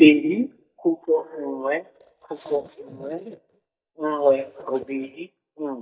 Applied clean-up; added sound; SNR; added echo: neural mask model DeepFilterNet 3.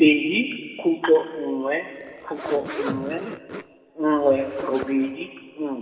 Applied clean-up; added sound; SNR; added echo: none; Zipper (clothing); 12 dB; reverberation time 2.7 s.